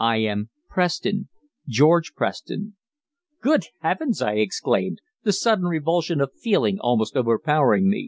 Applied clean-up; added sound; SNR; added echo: none; none; none; none.